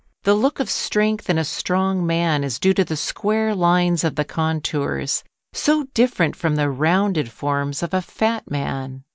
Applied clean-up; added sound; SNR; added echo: none; none; none; none.